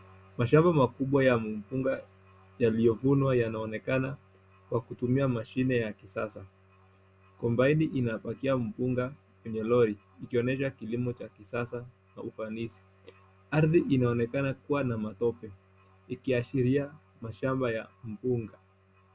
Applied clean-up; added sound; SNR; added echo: none; none; none; none.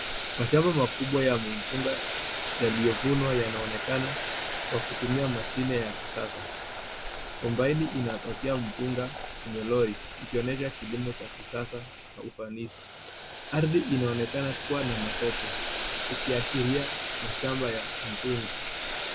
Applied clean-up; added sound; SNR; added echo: none; Boiling; 5 dB; none.